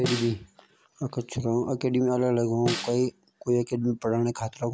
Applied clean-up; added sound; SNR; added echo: none; Snare drum; 10 dB; none.